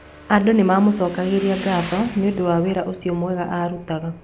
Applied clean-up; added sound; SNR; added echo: none; Motorcycle / Engine; 15 dB; none.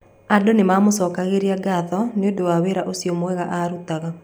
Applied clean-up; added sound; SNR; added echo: none; none; none; none.